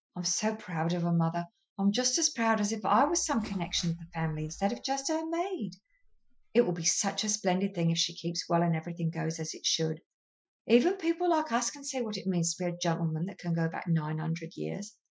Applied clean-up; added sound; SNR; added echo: classical method Wiener filter.